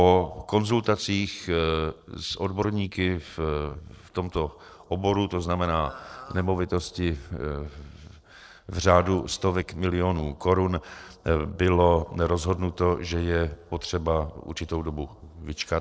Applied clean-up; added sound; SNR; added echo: neural separator model SepFormer DNS4.